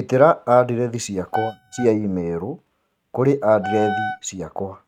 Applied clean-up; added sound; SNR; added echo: neural mask model RNNoise.